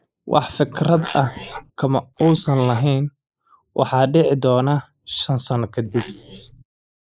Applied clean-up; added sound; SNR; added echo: neural mask model Resemble Enhance denoiser.